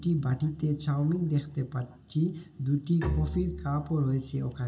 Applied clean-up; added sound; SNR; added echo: none; Bowed string instrument; 11 dB; reverberation time 1.4 s.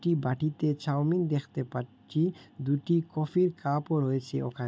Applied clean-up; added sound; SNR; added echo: none; none; none; none.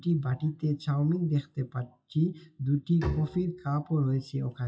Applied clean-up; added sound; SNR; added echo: classical method WPE with log-MMSE.